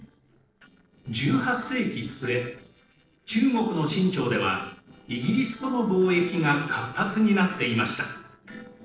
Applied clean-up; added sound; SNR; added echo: neural separator model SepFormer DNS4.